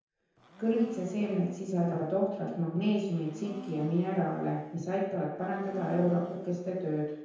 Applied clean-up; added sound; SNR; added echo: none; Domestic sounds, home sounds; 18 dB; reverberation time 0.9 s.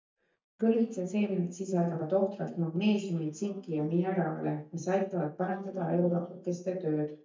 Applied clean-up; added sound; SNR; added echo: neural mask model DeepFilterNet 3.